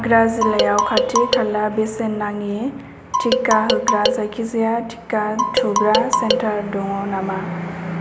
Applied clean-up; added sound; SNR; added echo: none; Marimba, xylophone; 0 dB; none.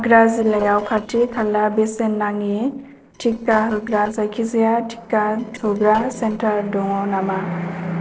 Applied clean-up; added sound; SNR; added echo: neural separator model SepFormer DNS4.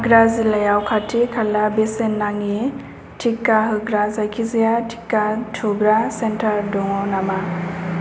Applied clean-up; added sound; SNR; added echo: none; none; none; none.